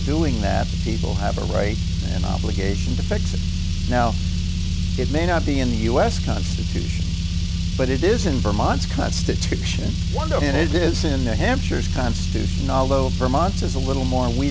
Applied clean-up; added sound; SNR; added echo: none; Car; -3 dB; none.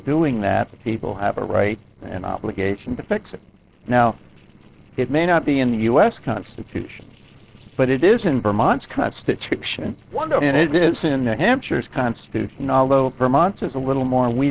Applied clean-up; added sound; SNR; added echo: neural separator model SepFormer DNS4.